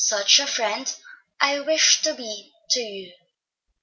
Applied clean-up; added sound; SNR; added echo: none; none; none; none.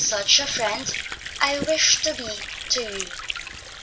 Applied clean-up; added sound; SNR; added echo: none; Sink (filling or washing) / Water; 9 dB; none.